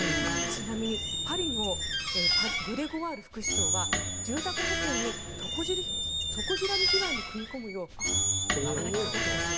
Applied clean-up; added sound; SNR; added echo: none; Squeak; -5 dB; none.